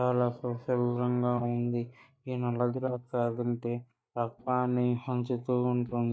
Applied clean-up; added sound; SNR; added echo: neural mask model DeepFilterNet 3.